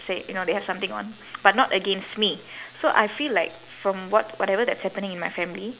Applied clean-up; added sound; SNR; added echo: none; none; none; none.